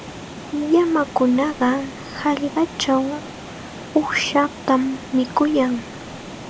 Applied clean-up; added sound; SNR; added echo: none; Water; 14 dB; none.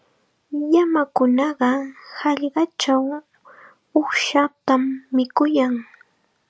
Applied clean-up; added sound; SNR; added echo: none; none; none; none.